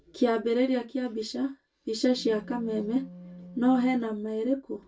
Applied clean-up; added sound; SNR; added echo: none; Wind instrument, woodwind instrument; 19 dB; reverberation time 0.2 s.